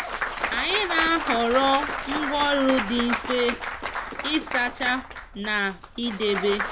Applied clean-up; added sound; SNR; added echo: none; Applause / Cheering / Clapping; 5 dB; none.